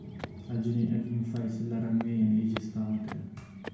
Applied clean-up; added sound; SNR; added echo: none; Walk, footsteps; 17 dB; reverberation time 0.6 s.